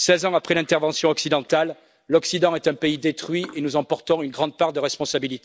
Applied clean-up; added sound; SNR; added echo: none; none; none; none.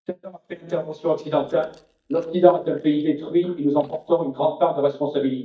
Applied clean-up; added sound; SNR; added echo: neural mask model DeepFilterNet 3.